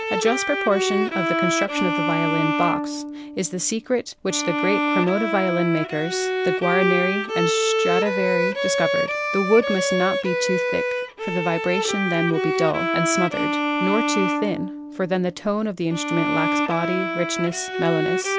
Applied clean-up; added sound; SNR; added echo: none; Bowed string instrument; 0 dB; none.